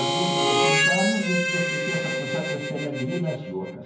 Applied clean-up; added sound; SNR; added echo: none; Harmonica; -3 dB; reverberation time 0.9 s.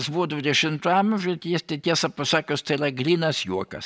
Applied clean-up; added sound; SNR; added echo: none; none; none; none.